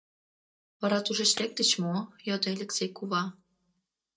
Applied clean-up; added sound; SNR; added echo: neural mask model DeepFilterNet 3.